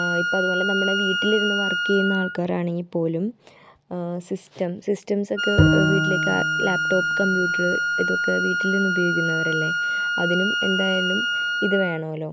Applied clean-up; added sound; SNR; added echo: none; Bowed string instrument + Wind instrument, woodwind instrument; -1 dB; none.